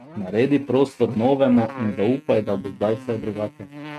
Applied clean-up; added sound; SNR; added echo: neural mask model RNNoise.